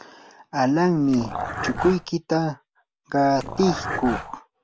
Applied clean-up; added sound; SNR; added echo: none; Dog; 7 dB; none.